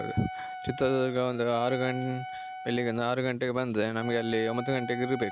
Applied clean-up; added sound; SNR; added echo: none; Wind instrument, woodwind instrument; 11 dB; none.